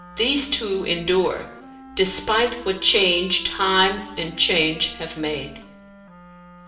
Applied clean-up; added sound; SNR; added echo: none; Wind instrument, woodwind instrument; 20 dB; reverberation time 0.7 s.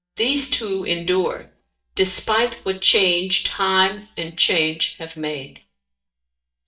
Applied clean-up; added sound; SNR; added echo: neural mask model DeepFilterNet 3.